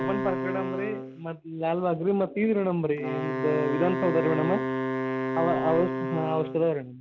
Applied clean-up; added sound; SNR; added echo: none; Wind instrument, woodwind instrument; 3 dB; none.